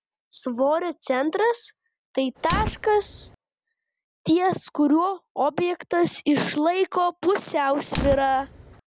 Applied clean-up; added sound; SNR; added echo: none; Fire; 12 dB; none.